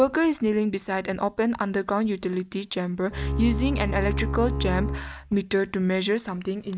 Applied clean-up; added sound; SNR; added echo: none; Bowed string instrument; 2 dB; none.